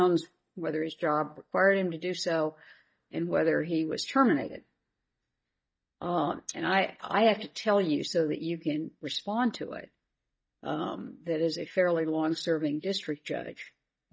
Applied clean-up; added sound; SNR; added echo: neural mask model DeepFilterNet 3.